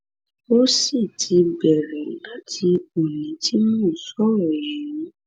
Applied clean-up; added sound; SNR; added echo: none; none; none; none.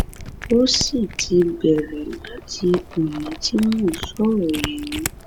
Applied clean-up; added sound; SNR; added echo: none; Cat; 11 dB; none.